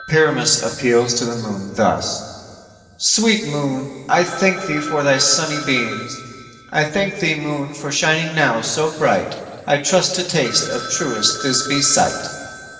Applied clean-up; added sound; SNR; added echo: none; Telephone; 16 dB; reverberation time 2.3 s.